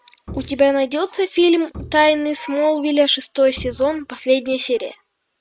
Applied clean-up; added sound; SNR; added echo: neural mask model RNNoise.